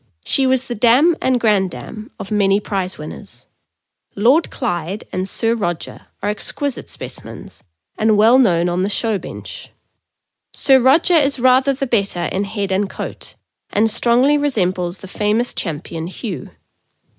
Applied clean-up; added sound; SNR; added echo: none; none; none; none.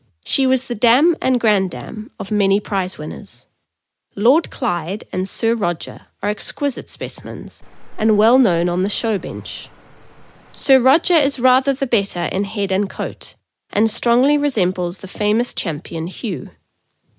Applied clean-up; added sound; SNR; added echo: none; Cricket; 16 dB; none.